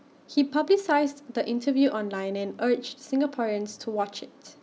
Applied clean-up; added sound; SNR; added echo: none; none; none; none.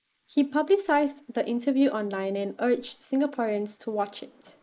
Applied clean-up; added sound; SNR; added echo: neural mask model Resemble Enhance denoiser.